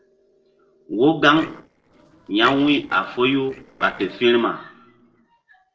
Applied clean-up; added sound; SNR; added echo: neural separator model SepFormer DNS4.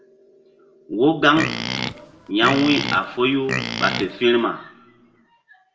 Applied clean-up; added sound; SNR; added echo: none; Livestock, farm animals, working animals; 5 dB; reverberation time 0.7 s.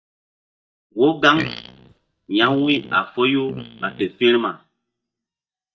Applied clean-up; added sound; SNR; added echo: neural mask model DeepFilterNet 3.